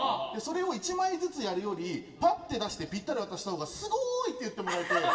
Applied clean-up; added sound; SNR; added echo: none; none; none; reverberation time 1.8 s.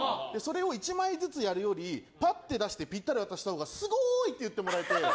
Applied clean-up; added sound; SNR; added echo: none; none; none; none.